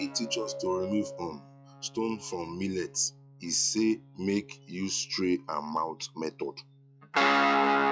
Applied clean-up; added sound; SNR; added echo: classical method log-MMSE.